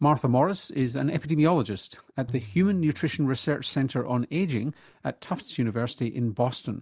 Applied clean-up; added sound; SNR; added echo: none; Tabla; 19 dB; none.